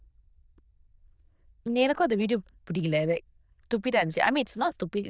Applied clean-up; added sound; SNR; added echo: neural diffusion model UNIVERSE++.